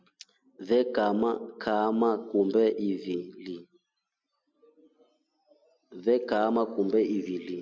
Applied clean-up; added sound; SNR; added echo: none; none; none; none.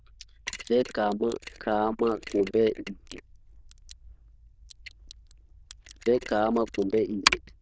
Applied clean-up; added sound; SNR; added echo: neural diffusion model UNIVERSE++.